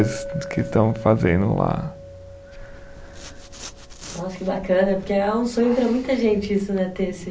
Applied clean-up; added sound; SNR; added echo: none; Chink, clink; 17 dB; none.